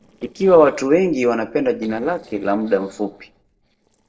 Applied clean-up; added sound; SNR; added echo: neural separator model SepFormer DNS4.